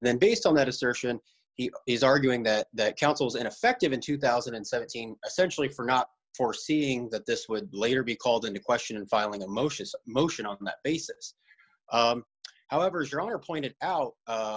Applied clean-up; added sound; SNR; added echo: none; none; none; none.